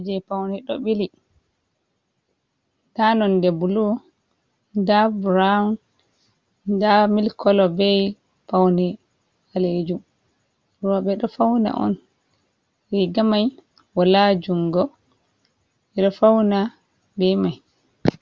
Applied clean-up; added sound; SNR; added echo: none; none; none; none.